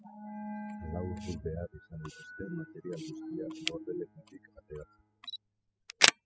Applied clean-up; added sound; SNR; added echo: classical method spectral subtraction.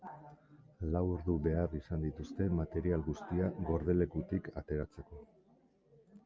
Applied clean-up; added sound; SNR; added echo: none; none; none; none.